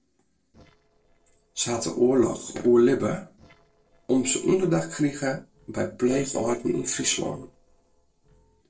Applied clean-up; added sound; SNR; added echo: neural separator model SepFormer DNS4.